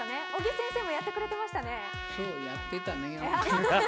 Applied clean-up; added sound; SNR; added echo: none; Trumpet; 8 dB; none.